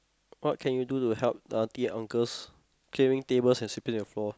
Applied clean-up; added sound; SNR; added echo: none; none; none; none.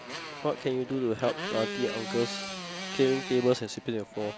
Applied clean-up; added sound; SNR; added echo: none; Motorcycle; 8 dB; none.